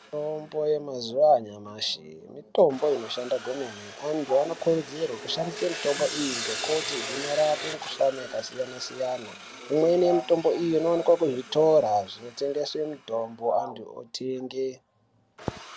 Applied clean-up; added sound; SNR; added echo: none; Sawing; 13 dB; none.